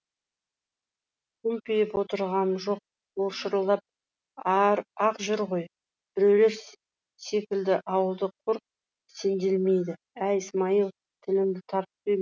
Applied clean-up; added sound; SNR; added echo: none; none; none; none.